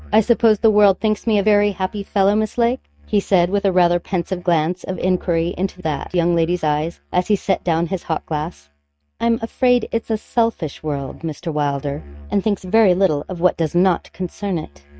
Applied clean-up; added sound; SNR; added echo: neural mask model RNNoise.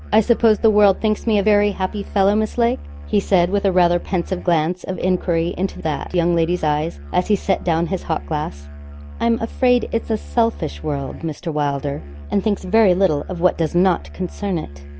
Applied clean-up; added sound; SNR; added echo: none; Musical instrument; 14 dB; none.